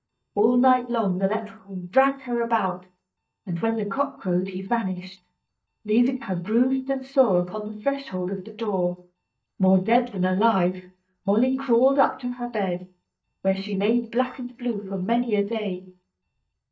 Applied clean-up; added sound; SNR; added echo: neural mask model DeepFilterNet 3.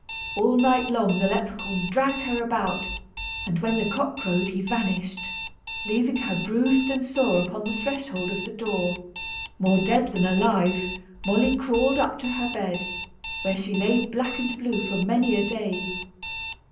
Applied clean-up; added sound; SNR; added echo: none; Alarm; 6 dB; reverberation time 0.6 s.